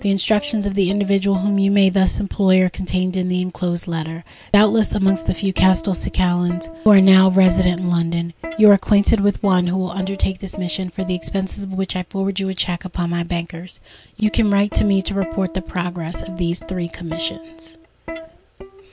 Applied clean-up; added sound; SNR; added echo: none; Plucked string instrument; 18 dB; none.